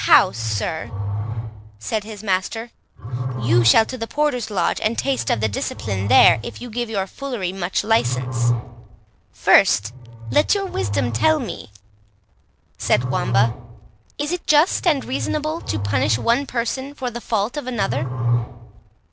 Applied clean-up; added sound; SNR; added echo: none; Growling; 4 dB; none.